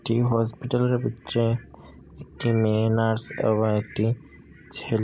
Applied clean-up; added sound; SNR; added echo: none; none; none; none.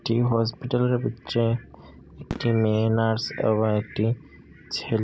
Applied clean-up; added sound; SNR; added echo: none; Fireworks; 18 dB; none.